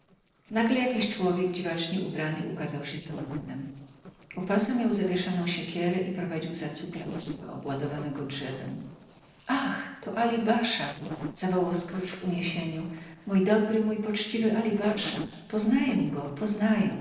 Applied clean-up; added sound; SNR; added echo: neural separator model SepFormer DNS4.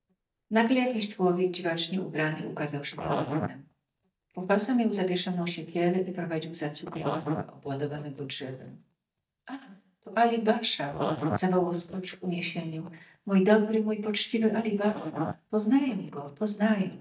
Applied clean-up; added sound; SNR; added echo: neural mask model DeepFilterNet 3.